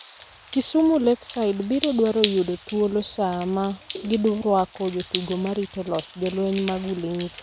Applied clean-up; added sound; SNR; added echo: none; Drip; 14 dB; none.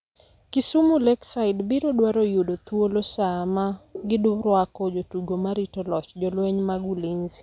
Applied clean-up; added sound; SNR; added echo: none; none; none; none.